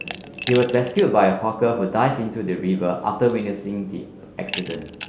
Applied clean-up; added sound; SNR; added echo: none; Glass; 15 dB; none.